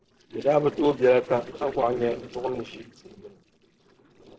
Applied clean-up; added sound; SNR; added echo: neural separator model SepFormer DNS4.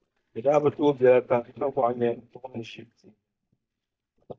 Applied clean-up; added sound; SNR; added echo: neural mask model DeepFilterNet 3.